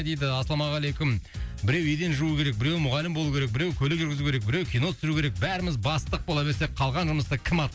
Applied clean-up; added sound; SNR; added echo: none; none; none; none.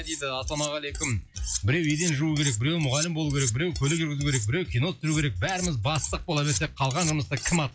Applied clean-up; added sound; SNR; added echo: classical method log-MMSE.